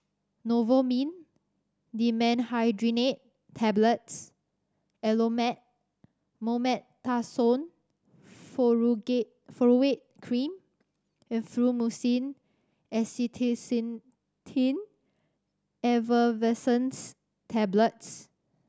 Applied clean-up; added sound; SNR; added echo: none; none; none; none.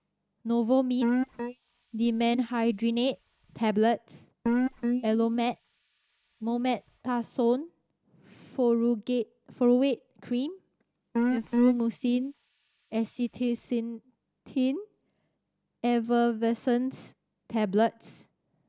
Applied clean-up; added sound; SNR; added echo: neural mask model Resemble Enhance denoiser.